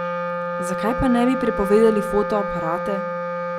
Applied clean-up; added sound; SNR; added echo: none; Wind instrument, woodwind instrument; 3 dB; none.